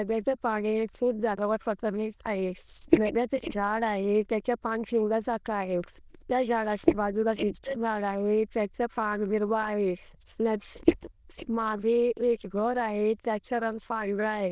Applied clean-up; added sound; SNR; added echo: neural diffusion model UNIVERSE++.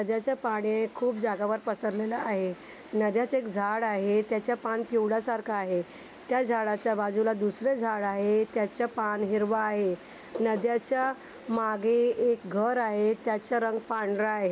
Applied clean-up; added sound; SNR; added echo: none; none; none; none.